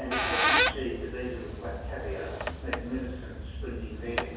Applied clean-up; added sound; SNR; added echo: none; Squeak; -5 dB; reverberation time 1.3 s.